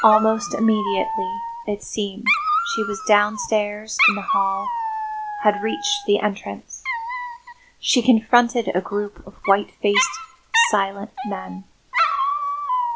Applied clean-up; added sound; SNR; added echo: none; Dog; 3 dB; none.